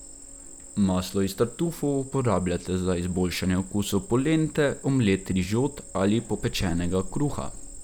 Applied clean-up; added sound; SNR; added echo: none; Cricket; 14 dB; none.